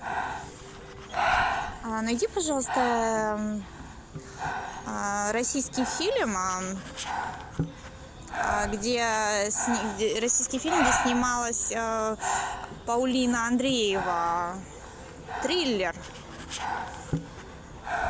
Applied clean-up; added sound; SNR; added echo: none; Breathing; 4 dB; none.